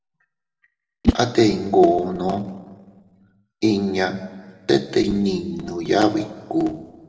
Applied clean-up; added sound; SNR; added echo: neural separator model SepFormer DNS4.